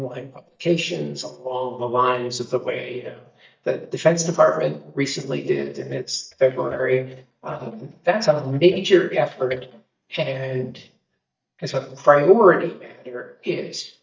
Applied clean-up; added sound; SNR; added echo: neural mask model DeepFilterNet 3.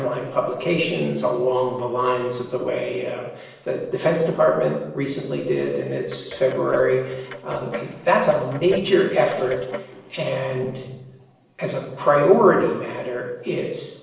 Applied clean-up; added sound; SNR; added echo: neural separator model SepFormer DNS4.